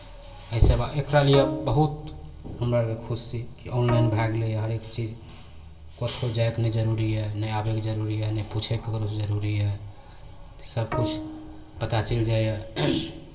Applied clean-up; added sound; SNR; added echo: none; Bowed string instrument; 9 dB; reverberation time 0.3 s.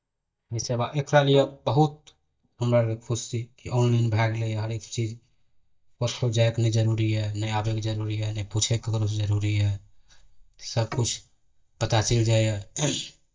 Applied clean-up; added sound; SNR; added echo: neural mask model DeepFilterNet 3.